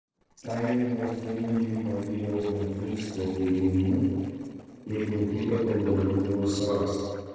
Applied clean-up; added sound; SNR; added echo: neural separator model SepFormer DNS4.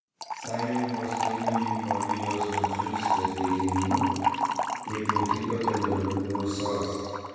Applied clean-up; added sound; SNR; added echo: none; Fill (with liquid) / Trickle, dribble; 0 dB; reverberation time 2.2 s.